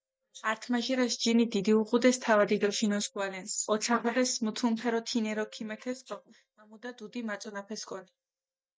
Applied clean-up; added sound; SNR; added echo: neural mask model DeepFilterNet 3.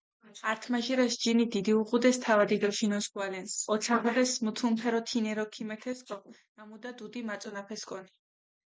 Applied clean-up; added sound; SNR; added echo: none; none; none; none.